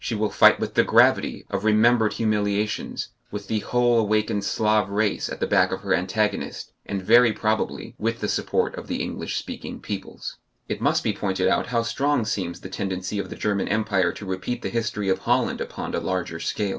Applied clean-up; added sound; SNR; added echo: none; none; none; none.